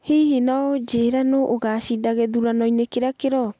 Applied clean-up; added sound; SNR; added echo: none; none; none; none.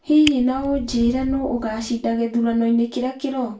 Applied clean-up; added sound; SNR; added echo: none; Fire; 16 dB; reverberation time 0.3 s.